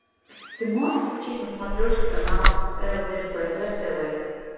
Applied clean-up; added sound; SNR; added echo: none; Slam; -4 dB; reverberation time 1.9 s.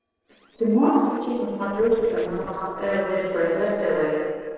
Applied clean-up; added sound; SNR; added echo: neural separator model SepFormer DNS4.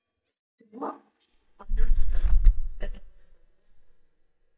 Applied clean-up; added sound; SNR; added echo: neural mask model DeepFilterNet 3.